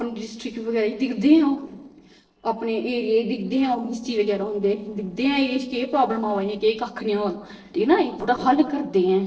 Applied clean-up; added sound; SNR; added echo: neural separator model SepFormer DNS4.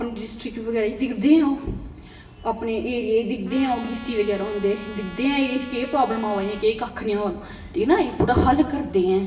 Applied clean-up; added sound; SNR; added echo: none; Trumpet; 18 dB; reverberation time 1.1 s.